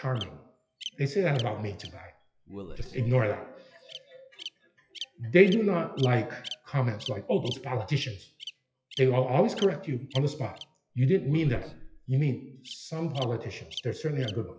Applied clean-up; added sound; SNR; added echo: classical method WPE with log-MMSE.